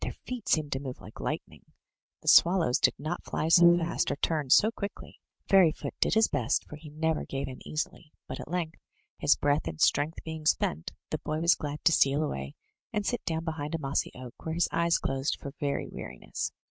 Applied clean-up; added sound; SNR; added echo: neural mask model RNNoise.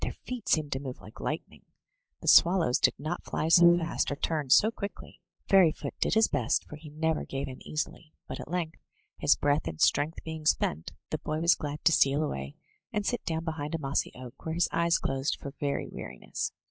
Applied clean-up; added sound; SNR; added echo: classical method log-MMSE.